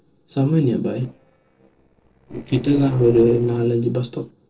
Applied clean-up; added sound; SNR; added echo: neural separator model SepFormer DNS4.